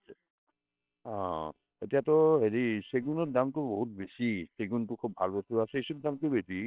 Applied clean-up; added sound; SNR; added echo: neural separator model SepFormer WHAM!.